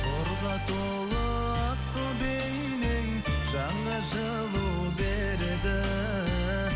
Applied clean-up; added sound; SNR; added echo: none; none; none; none.